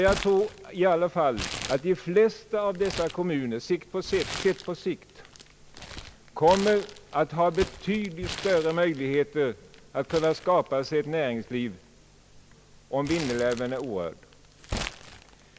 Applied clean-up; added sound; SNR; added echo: none; Crumpling, crinkling; 13 dB; none.